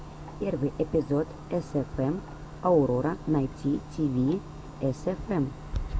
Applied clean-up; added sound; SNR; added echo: none; Clock; 10 dB; none.